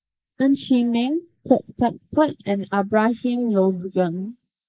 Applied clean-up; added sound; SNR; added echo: neural mask model Resemble Enhance denoiser.